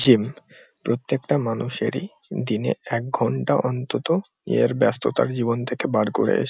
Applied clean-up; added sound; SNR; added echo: none; none; none; none.